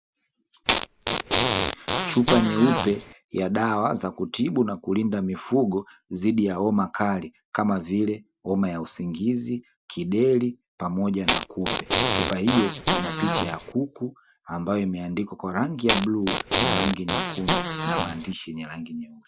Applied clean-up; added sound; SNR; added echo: none; Fart; 0 dB; none.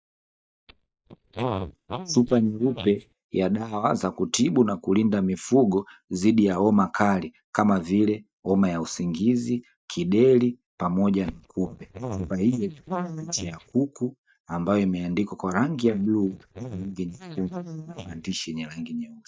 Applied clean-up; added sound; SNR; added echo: neural mask model DeepFilterNet 3.